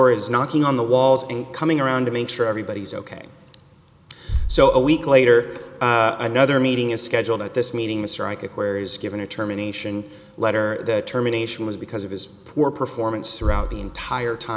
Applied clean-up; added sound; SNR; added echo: none; Bass drum; 13 dB; none.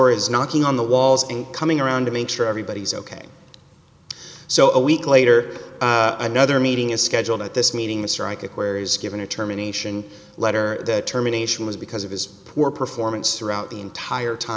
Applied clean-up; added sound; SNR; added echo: none; none; none; none.